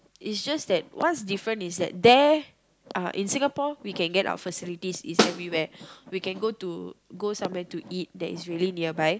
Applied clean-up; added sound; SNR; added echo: none; Snare drum; -2 dB; none.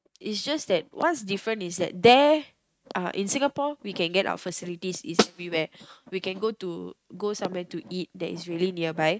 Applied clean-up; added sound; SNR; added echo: neural mask model RNNoise.